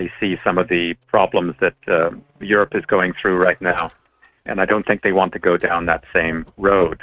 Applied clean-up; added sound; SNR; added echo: neural mask model RNNoise.